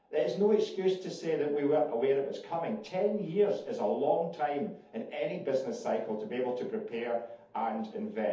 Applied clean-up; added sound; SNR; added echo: none; none; none; reverberation time 0.6 s.